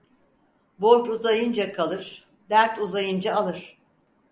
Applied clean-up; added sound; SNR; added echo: none; none; none; none.